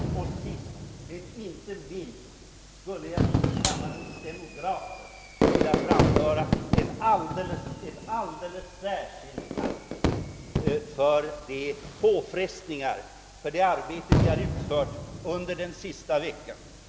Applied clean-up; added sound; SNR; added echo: none; Fireworks + Clapping; -1 dB; none.